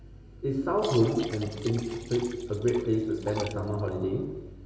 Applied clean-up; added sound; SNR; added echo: none; Liquid; 15 dB; reverberation time 1.3 s.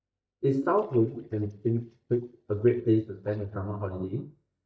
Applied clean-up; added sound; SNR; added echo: neural mask model DeepFilterNet 3.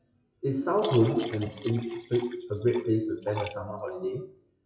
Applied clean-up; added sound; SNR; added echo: classical method WPE with log-MMSE.